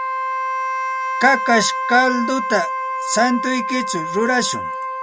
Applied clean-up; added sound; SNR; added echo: none; Wind instrument, woodwind instrument; 3 dB; none.